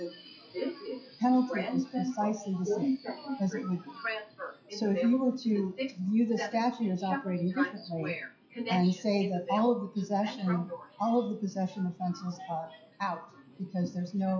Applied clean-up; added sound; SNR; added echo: classical method WPE with log-MMSE.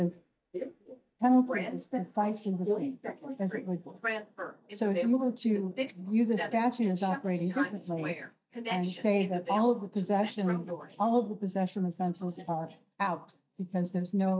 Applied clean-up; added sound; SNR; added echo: neural mask model DeepFilterNet 3.